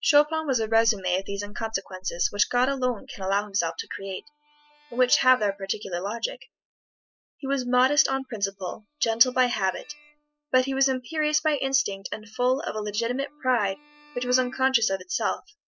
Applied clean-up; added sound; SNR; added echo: classical method spectral subtraction.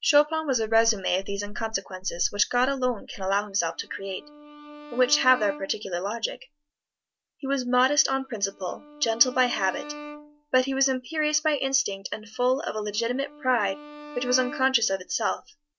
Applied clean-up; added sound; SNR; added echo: none; Bowed string instrument; 17 dB; none.